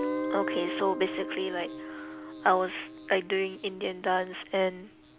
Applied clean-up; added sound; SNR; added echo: none; Guitar; 7 dB; none.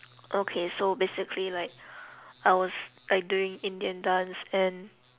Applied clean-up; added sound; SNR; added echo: none; none; none; none.